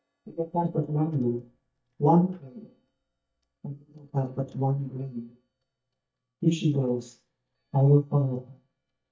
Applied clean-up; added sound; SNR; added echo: neural mask model DeepFilterNet 3.